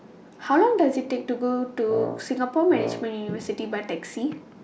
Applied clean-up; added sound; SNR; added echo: none; Wind instrument, woodwind instrument; 8 dB; none.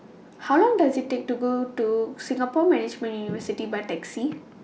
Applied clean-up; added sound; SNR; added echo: none; none; none; none.